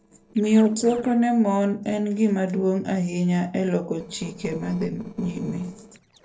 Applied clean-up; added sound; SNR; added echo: neural separator model SepFormer DNS4.